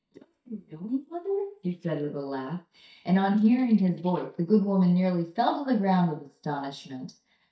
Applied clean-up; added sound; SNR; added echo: neural mask model DeepFilterNet 3.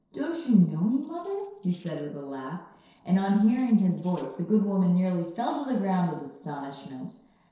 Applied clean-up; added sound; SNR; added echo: neural separator model SepFormer DNS4.